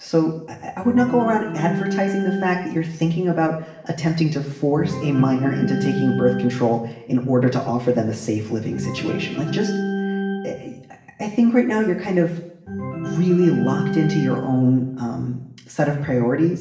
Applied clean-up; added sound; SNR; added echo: none; Organ; 8 dB; reverberation time 0.7 s.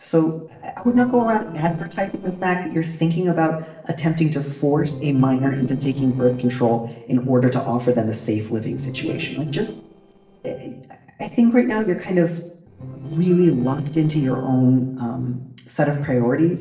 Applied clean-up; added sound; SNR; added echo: neural separator model SepFormer DNS4.